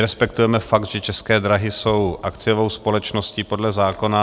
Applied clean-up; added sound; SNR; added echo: none; none; none; none.